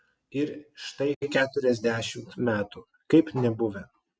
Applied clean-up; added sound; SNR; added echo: none; none; none; none.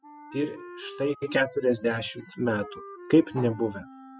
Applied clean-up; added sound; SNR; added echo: classical method spectral subtraction.